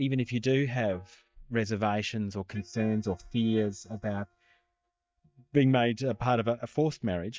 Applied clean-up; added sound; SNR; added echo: neural mask model DeepFilterNet 3.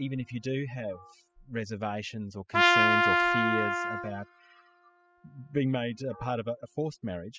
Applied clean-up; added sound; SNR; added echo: classical method spectral subtraction.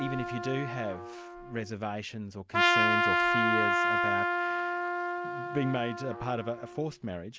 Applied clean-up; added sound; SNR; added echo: none; Trumpet; -5 dB; none.